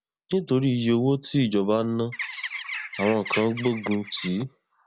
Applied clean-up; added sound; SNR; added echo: none; Bird; 9 dB; none.